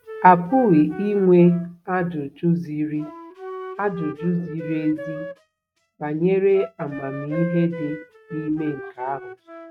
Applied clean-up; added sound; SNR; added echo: neural mask model RNNoise.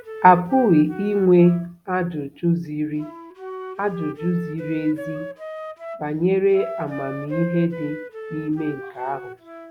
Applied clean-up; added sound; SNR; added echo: none; Wind instrument, woodwind instrument; 13 dB; none.